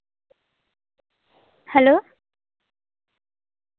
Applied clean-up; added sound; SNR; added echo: none; none; none; none.